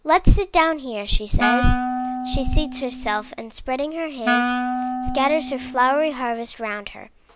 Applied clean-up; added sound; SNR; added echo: none; Wind instrument, woodwind instrument; 5 dB; none.